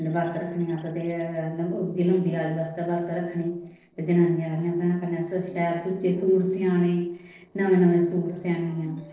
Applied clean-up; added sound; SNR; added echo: neural separator model SepFormer DNS4.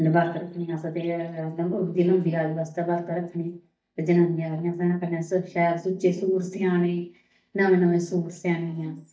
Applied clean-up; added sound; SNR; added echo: neural mask model DeepFilterNet 3.